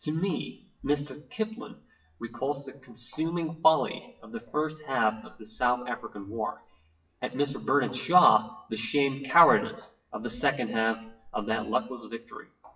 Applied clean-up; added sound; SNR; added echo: classical method WPE with log-MMSE.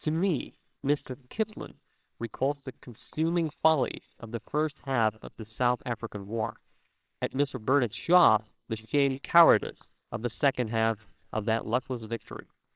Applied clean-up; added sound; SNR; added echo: neural separator model SepFormer WHAMR!.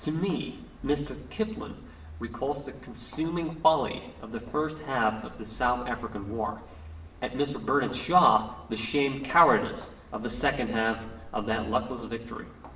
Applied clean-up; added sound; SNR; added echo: none; Walk, footsteps; 17 dB; reverberation time 0.8 s.